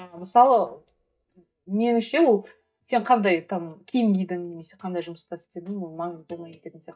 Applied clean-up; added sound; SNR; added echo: neural mask model DeepFilterNet 3.